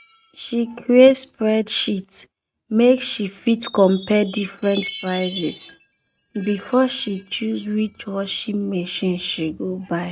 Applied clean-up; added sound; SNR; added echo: neural mask model RNNoise.